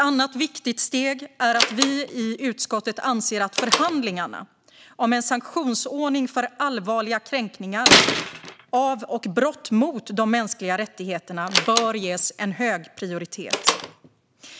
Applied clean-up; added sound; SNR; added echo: none; Slam; 4 dB; none.